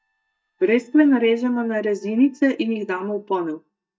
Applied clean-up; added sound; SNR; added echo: neural mask model DeepFilterNet 3.